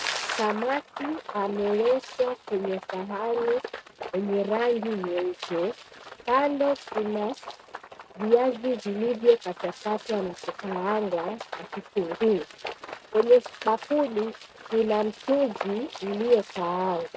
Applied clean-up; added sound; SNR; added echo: neural mask model RNNoise.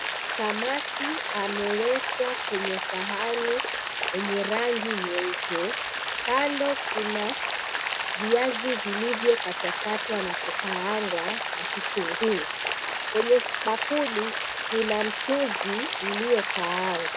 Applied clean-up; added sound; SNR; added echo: none; Rain; 0 dB; none.